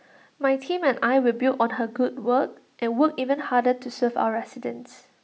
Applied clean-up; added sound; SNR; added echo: none; none; none; none.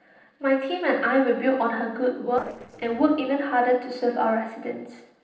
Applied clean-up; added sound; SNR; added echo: neural separator model SepFormer DNS4.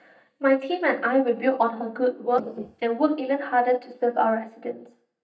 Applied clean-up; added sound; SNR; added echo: neural mask model DeepFilterNet 3.